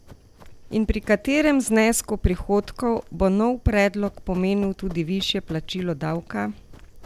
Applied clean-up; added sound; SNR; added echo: none; Fire + Run; 19 dB; none.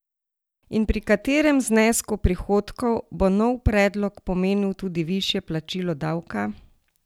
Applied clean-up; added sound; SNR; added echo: none; none; none; none.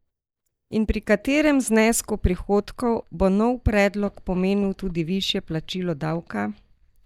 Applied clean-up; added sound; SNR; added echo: neural mask model DeepFilterNet 3.